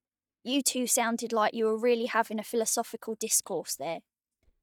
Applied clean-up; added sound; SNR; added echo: neural mask model DeepFilterNet 3.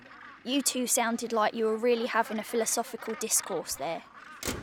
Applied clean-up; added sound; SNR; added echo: none; Motor vehicle (road) + Gull, seagull; 15 dB; none.